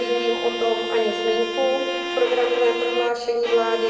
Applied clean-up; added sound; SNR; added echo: none; Bowed string instrument; 6 dB; reverberation time 2.1 s.